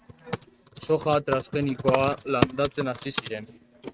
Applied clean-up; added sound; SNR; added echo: neural mask model RNNoise.